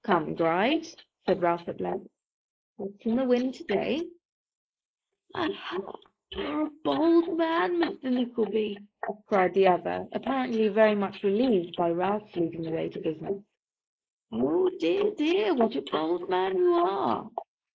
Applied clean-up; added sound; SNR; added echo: neural mask model Resemble Enhance denoiser.